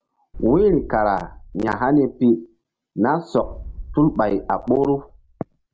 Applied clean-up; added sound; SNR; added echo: none; Boom; 16 dB; none.